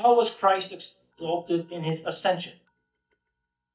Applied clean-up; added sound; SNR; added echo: neural mask model DeepFilterNet 3.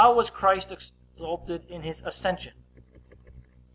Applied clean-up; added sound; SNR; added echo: none; none; none; none.